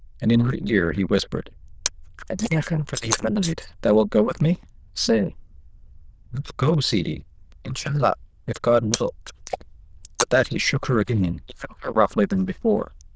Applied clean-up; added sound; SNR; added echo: neural diffusion model UNIVERSE++.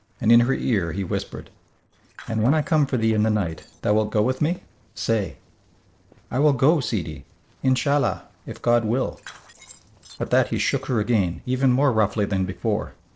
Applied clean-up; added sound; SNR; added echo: neural separator model SepFormer DNS4.